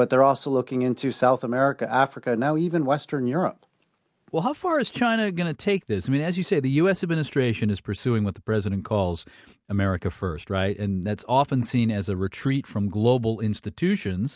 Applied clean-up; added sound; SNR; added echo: none; none; none; none.